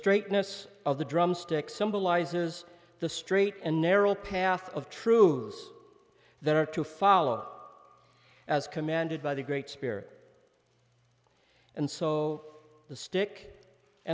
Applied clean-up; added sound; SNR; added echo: none; none; none; none.